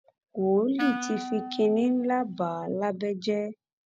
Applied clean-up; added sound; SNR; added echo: none; Wind instrument, woodwind instrument; 11 dB; none.